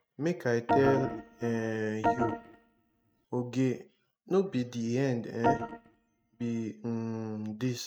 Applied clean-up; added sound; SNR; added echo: neural mask model RNNoise.